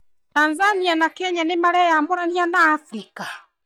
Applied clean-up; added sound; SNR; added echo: neural mask model DeepFilterNet 3.